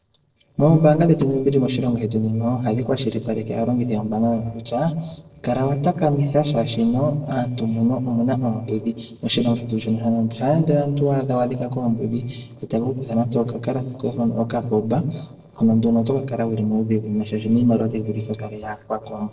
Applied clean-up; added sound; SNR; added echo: neural separator model SepFormer DNS4.